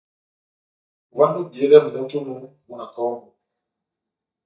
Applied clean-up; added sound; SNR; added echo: neural mask model DeepFilterNet 3.